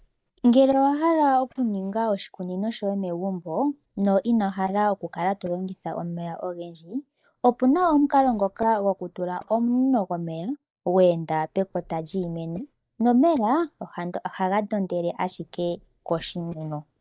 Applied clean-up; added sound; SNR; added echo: neural mask model DeepFilterNet 3.